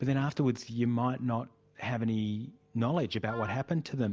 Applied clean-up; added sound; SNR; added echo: none; Wind instrument, woodwind instrument; 15 dB; none.